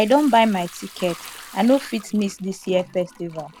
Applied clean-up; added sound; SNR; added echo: none; Sink (filling or washing) / Liquid; 20 dB; none.